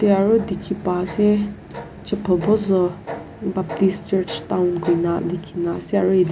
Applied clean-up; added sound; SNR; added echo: none; none; none; none.